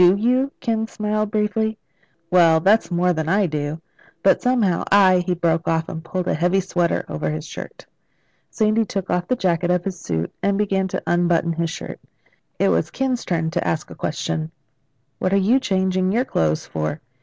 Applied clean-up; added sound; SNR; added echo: none; none; none; none.